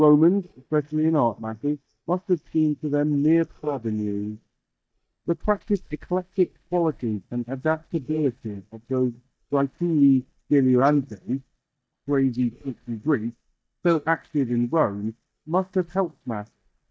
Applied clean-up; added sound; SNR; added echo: neural mask model DeepFilterNet 3.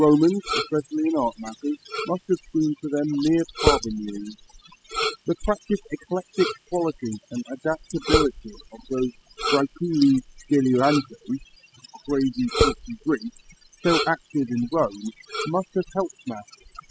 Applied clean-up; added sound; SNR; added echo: classical method spectral subtraction.